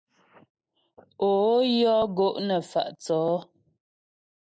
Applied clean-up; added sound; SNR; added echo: neural mask model Resemble Enhance denoiser.